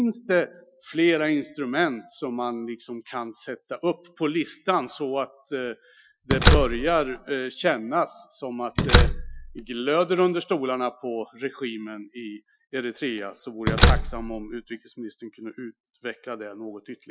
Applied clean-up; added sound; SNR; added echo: classical method Wiener filter.